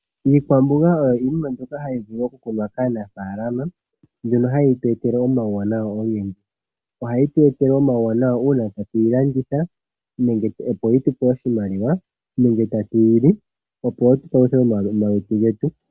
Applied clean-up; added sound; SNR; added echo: none; none; none; none.